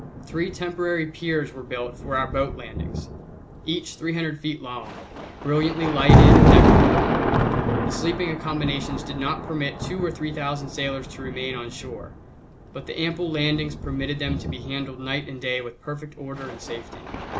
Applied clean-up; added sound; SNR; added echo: none; Thunder; -5 dB; none.